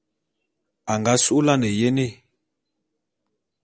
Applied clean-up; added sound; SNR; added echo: none; none; none; none.